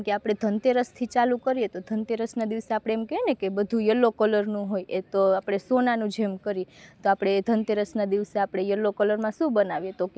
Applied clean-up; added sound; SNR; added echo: none; none; none; none.